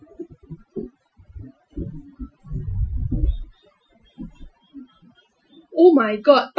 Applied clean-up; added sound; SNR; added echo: classical method Wiener filter.